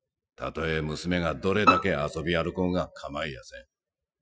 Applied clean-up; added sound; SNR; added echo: classical method Wiener filter.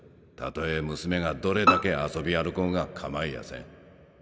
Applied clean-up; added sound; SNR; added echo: none; Bowed string instrument; -2 dB; none.